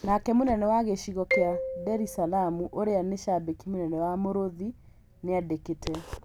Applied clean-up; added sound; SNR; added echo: none; Marimba, xylophone; 7 dB; none.